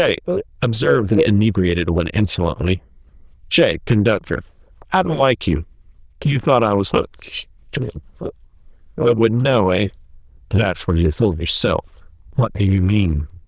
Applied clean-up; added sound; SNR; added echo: neural diffusion model UNIVERSE++.